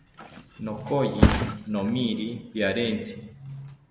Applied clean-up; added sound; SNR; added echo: none; Thump, thud; 1 dB; none.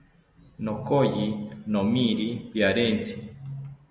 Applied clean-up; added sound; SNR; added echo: none; none; none; none.